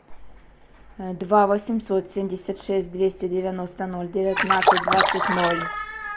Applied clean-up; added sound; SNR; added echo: none; Splash, splatter; -3 dB; none.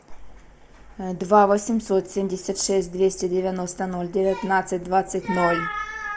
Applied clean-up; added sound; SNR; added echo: none; none; none; none.